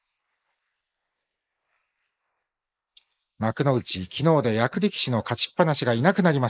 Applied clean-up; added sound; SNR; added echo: neural mask model Resemble Enhance denoiser.